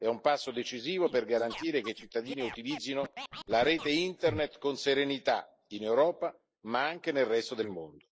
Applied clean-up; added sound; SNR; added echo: neural mask model Resemble Enhance denoiser.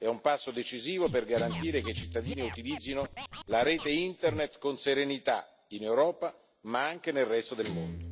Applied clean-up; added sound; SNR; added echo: none; Guitar + Scratching (performance technique); 11 dB; none.